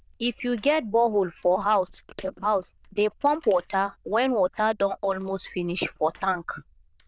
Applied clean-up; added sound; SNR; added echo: neural diffusion model UNIVERSE++.